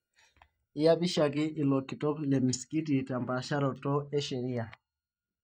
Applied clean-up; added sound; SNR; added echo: neural mask model DeepFilterNet 3.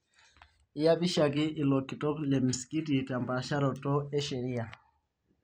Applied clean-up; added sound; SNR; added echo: none; none; none; none.